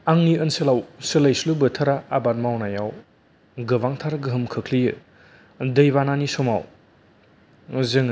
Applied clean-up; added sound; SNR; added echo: none; none; none; none.